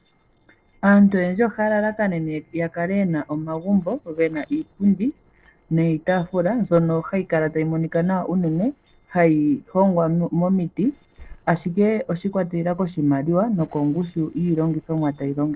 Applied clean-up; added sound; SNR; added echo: neural separator model SepFormer DNS4.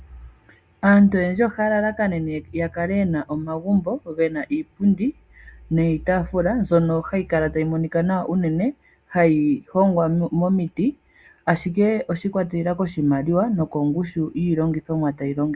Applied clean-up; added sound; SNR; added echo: none; none; none; none.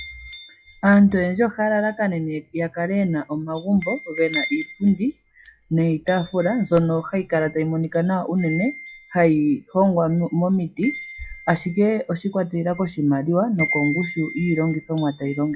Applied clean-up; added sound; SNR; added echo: classical method log-MMSE.